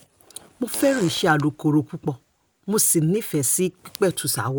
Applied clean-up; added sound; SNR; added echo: none; Fart; 16 dB; none.